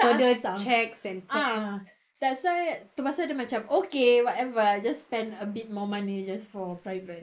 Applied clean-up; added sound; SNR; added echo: neural mask model Resemble Enhance denoiser.